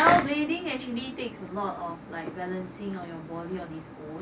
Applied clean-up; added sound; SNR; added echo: none; none; none; none.